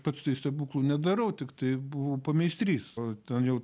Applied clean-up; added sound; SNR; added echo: none; none; none; none.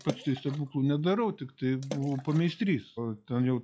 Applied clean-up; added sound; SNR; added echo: classical method log-MMSE.